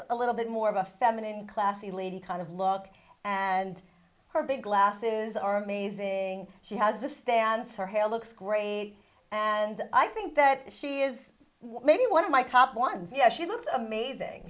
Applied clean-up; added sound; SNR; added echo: none; none; none; none.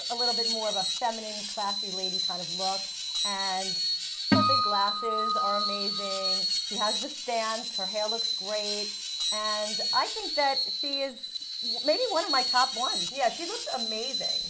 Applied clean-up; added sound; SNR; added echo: none; Acoustic guitar + Screech; -3 dB; none.